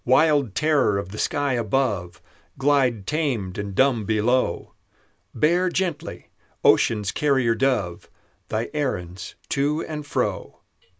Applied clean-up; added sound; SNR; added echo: none; none; none; none.